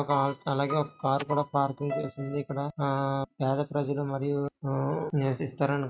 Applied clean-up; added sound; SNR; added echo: neural mask model RNNoise.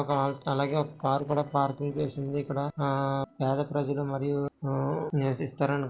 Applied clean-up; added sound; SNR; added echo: neural separator model SepFormer DNS4.